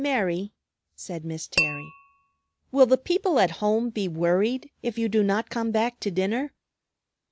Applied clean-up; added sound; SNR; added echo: none; Tap / Glass; 5 dB; none.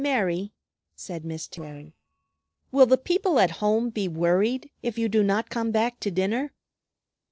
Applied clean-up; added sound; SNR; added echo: neural separator model SepFormer DNS4.